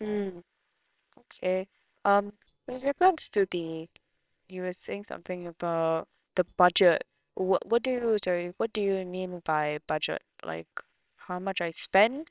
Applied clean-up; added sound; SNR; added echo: neural separator model SepFormer WHAMR!.